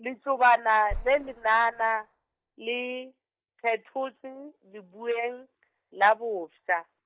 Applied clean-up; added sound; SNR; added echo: neural mask model DeepFilterNet 3.